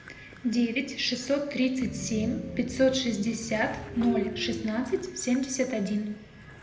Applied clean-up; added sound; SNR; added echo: none; Train; 11 dB; reverberation time 0.7 s.